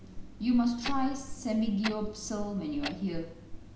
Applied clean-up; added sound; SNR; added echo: none; Clock; 6 dB; none.